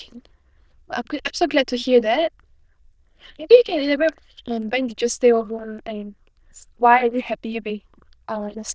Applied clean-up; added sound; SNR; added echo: neural diffusion model UNIVERSE++.